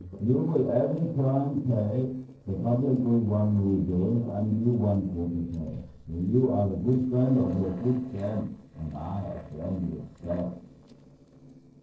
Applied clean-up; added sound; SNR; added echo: neural separator model SepFormer DNS4.